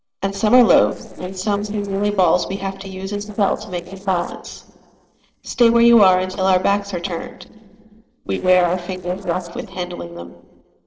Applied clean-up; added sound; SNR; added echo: neural separator model SepFormer DNS4.